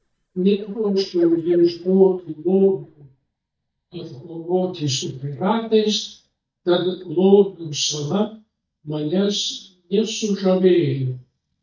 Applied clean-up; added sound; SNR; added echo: neural mask model DeepFilterNet 3.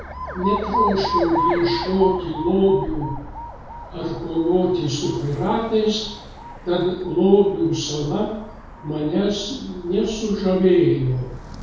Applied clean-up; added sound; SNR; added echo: none; Alarm; 8 dB; reverberation time 0.6 s.